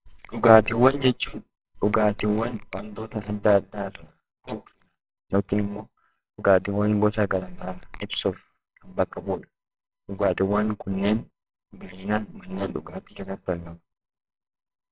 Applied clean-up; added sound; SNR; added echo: neural separator model SepFormer WHAMR!.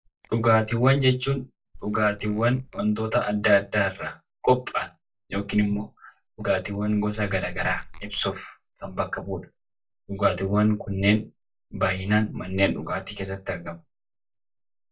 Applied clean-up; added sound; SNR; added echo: neural mask model DeepFilterNet 3.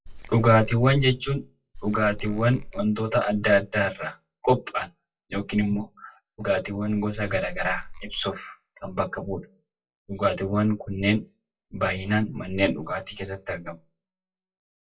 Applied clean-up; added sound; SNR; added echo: classical method WPE with log-MMSE.